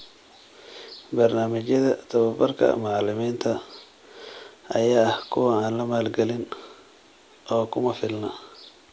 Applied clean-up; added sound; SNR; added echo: none; none; none; none.